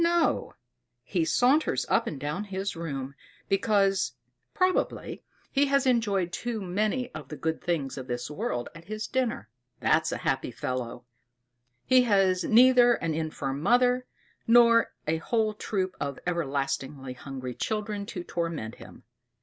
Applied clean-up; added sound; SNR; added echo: none; none; none; none.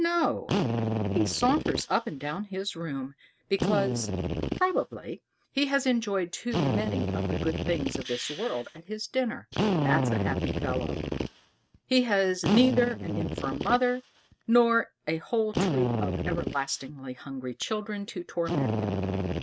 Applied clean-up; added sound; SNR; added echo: neural mask model RNNoise.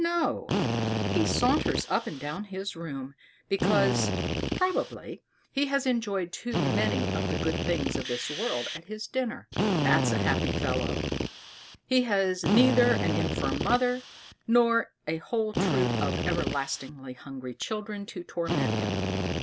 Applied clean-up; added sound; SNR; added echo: none; Drill; 1 dB; none.